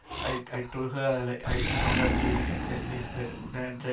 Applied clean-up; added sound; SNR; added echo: none; Animal; -2 dB; reverberation time 0.3 s.